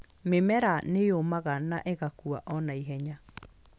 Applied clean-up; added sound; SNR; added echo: none; none; none; none.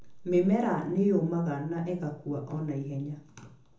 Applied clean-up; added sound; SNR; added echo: none; none; none; reverberation time 0.6 s.